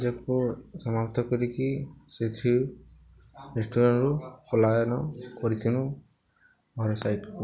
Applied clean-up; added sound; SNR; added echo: none; none; none; none.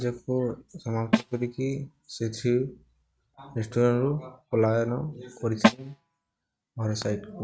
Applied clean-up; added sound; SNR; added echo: neural mask model RNNoise.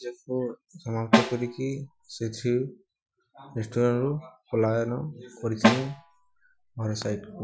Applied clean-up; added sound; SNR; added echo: classical method Wiener filter.